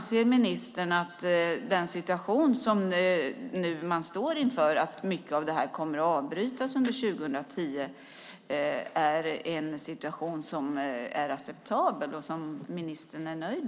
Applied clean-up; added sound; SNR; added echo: none; none; none; none.